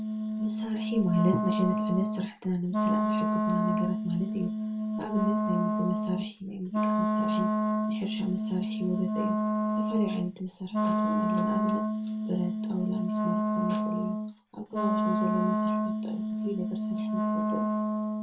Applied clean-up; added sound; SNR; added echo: none; Wind instrument, woodwind instrument; -4 dB; reverberation time 0.2 s.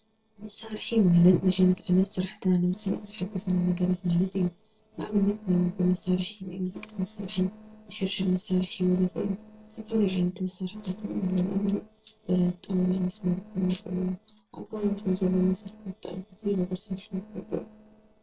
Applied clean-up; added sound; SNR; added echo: neural separator model SepFormer DNS4.